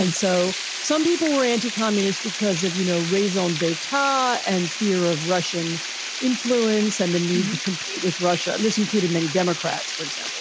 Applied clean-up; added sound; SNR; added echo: none; Water; 7 dB; none.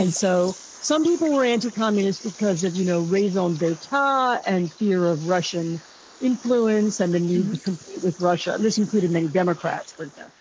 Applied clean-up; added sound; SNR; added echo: neural mask model Resemble Enhance denoiser.